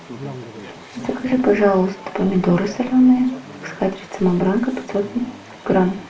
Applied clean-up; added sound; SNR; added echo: none; Chatter / Stream; 17 dB; reverberation time 0.2 s.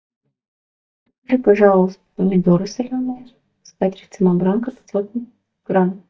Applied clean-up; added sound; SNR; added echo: neural mask model DeepFilterNet 3.